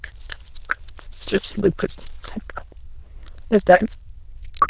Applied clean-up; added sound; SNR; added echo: neural diffusion model UNIVERSE++.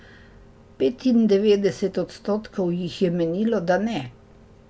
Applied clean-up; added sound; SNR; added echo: none; none; none; none.